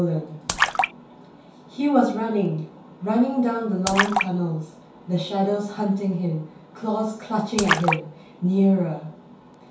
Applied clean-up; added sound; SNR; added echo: none; Splash, splatter; 4 dB; reverberation time 0.6 s.